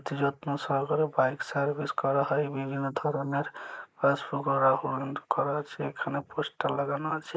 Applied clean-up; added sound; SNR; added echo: neural mask model Resemble Enhance denoiser.